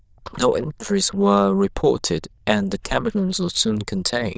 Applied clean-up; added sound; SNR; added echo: neural diffusion model UNIVERSE++.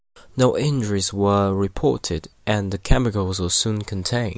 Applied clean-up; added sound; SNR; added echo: none; none; none; none.